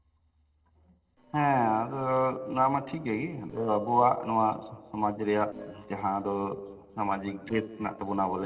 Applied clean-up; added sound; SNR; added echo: neural separator model SepFormer DNS4.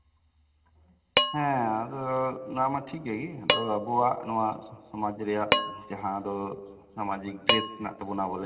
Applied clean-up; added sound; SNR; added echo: none; Dishes, pots, and pans; 3 dB; reverberation time 2.5 s.